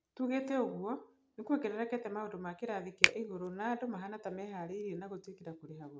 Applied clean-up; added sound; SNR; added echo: none; Finger snapping; -1 dB; none.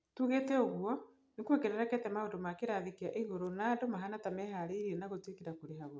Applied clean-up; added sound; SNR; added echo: none; none; none; none.